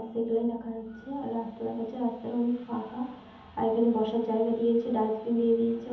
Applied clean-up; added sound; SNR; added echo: none; none; none; reverberation time 0.8 s.